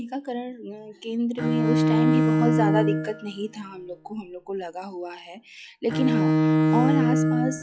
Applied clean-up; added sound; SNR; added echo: classical method log-MMSE.